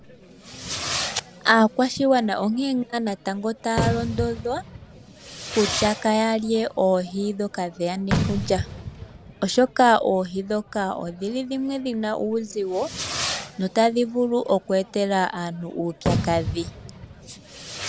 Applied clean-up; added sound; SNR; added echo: none; Fireworks; 8 dB; none.